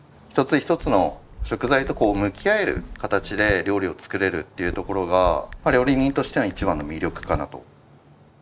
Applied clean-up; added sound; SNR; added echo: none; Chatter / Chirp, tweet / Car passing by / Typing; 13 dB; none.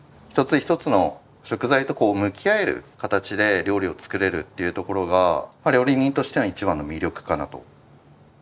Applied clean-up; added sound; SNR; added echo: none; none; none; none.